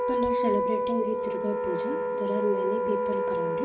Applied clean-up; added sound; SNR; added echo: none; Wind instrument, woodwind instrument; -4 dB; reverberation time 3.0 s.